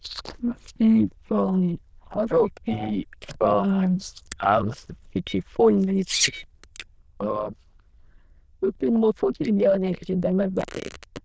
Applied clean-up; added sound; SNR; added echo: neural diffusion model UNIVERSE++.